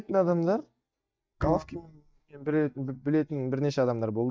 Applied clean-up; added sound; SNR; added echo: neural mask model DeepFilterNet 3.